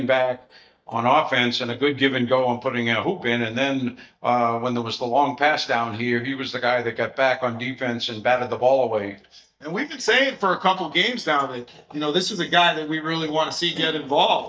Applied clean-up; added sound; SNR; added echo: neural mask model DeepFilterNet 3.